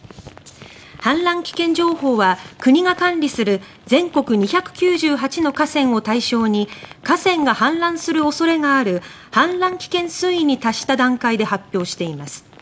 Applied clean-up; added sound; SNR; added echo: none; none; none; none.